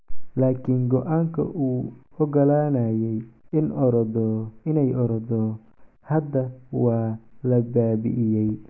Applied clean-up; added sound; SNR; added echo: none; none; none; none.